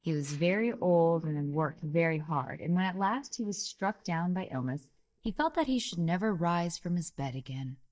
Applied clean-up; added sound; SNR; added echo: neural mask model DeepFilterNet 3.